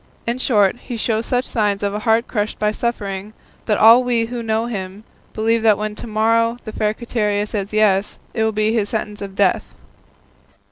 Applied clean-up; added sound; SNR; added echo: none; none; none; none.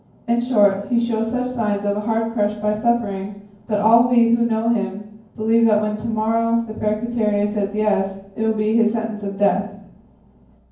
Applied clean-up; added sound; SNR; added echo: none; none; none; reverberation time 0.9 s.